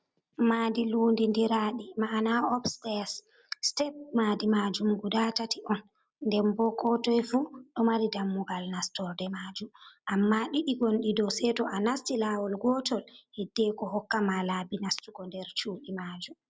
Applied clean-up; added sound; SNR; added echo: none; none; none; none.